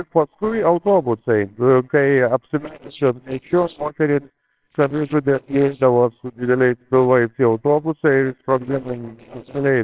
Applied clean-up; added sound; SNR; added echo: neural separator model SepFormer WHAMR!.